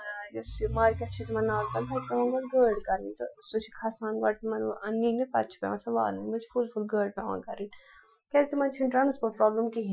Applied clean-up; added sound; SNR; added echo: classical method Wiener filter.